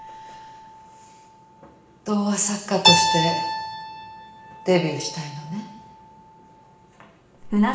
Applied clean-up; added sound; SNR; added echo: none; Keyboard (musical); 1 dB; reverberation time 1.0 s.